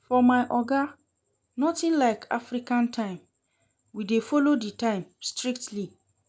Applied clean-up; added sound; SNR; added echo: none; none; none; none.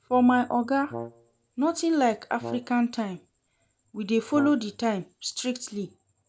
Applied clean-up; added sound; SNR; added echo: none; Brass instrument; 16 dB; none.